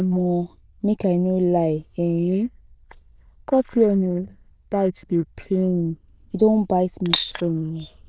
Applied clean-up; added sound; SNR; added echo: neural diffusion model UNIVERSE++.